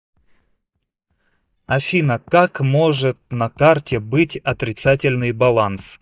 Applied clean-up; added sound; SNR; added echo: neural mask model DeepFilterNet 3.